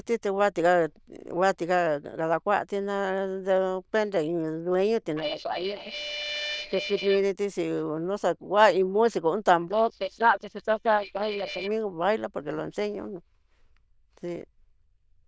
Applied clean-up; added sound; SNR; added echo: neural diffusion model UNIVERSE++.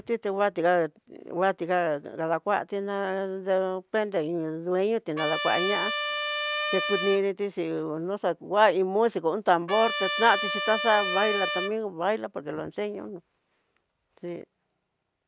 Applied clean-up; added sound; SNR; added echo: none; Trumpet; 2 dB; none.